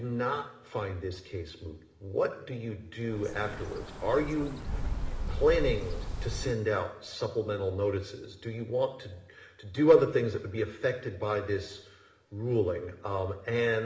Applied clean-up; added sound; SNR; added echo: none; Bird; 3 dB; reverberation time 0.8 s.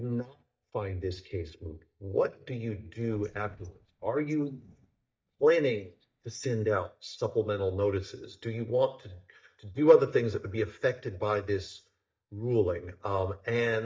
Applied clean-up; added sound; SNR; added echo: neural mask model DeepFilterNet 3.